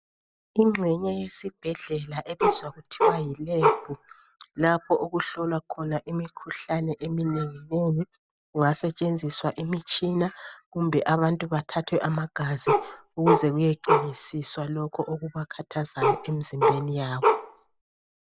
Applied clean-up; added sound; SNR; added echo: none; Bark; -2 dB; none.